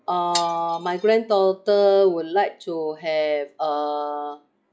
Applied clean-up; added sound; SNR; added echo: classical method log-MMSE.